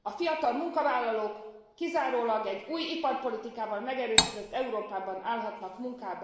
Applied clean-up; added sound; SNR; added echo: none; Cutlery, silverware; -5 dB; reverberation time 1.1 s.